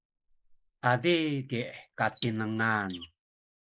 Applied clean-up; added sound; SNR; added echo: neural mask model Resemble Enhance denoiser.